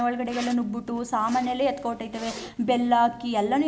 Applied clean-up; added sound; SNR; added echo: none; Zipper (clothing); 19 dB; none.